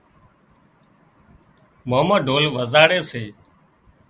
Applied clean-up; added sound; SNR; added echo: none; none; none; none.